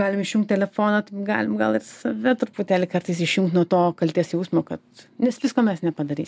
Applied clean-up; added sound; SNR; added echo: none; none; none; none.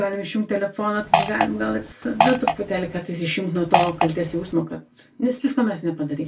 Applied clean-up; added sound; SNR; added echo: none; Fart; -1 dB; reverberation time 0.2 s.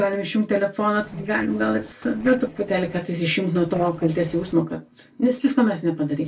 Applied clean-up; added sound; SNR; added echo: neural separator model SepFormer DNS4.